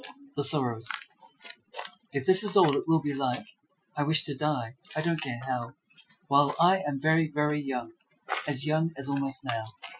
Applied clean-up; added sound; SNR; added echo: classical method Wiener filter.